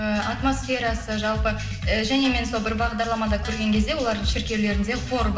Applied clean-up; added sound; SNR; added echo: none; Guitar; 19 dB; reverberation time 0.9 s.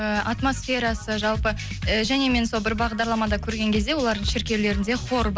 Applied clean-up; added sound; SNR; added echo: none; none; none; none.